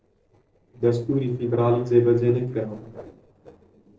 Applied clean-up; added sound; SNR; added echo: neural separator model SepFormer DNS4.